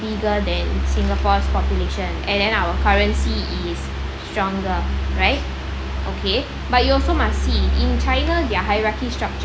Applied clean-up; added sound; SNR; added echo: none; none; none; none.